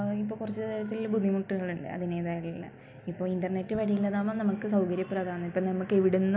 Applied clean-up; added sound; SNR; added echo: none; none; none; none.